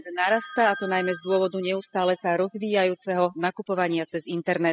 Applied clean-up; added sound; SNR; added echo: classical method spectral subtraction.